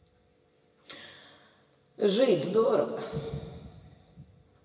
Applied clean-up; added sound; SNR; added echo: none; none; none; reverberation time 1.9 s.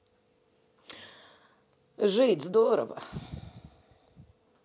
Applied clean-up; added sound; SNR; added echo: none; none; none; none.